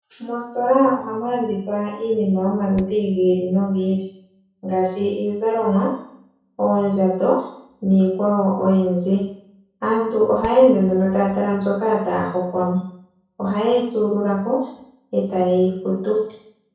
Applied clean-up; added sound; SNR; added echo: none; Hammer; 16 dB; reverberation time 0.6 s.